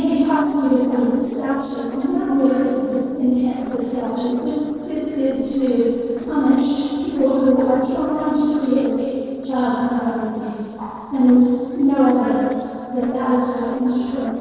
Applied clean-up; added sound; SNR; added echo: neural separator model SepFormer DNS4.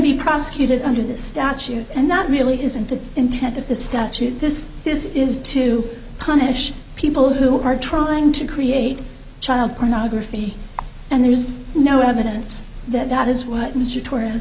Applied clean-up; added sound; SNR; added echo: none; none; none; none.